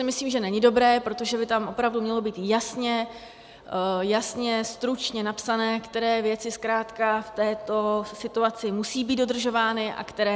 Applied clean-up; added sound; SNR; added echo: none; none; none; none.